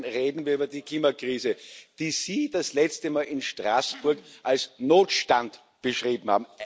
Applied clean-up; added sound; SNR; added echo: none; none; none; none.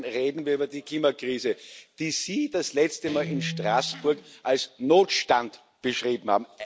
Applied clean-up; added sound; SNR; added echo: none; Guitar; 13 dB; none.